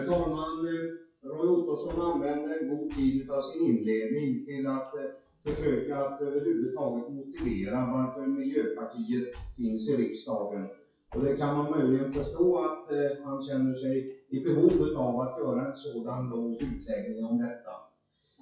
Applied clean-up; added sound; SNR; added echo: classical method WPE with log-MMSE.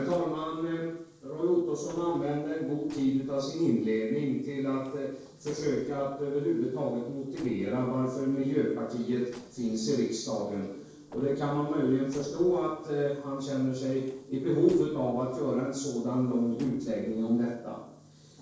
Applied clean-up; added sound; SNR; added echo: neural separator model SepFormer DNS4.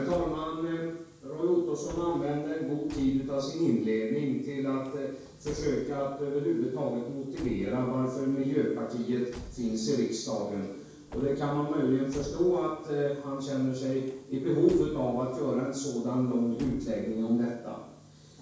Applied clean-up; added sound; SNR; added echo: none; Slam / Truck / Car; 20 dB; reverberation time 0.6 s.